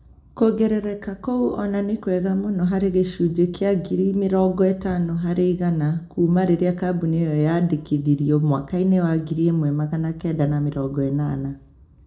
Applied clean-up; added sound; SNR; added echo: none; none; none; reverberation time 0.3 s.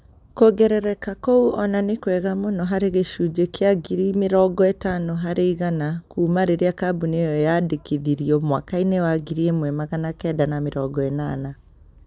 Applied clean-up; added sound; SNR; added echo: none; none; none; none.